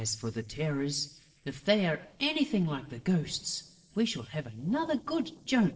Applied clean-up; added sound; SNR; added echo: neural separator model SepFormer DNS4.